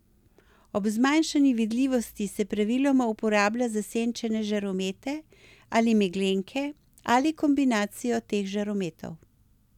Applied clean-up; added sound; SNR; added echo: none; none; none; none.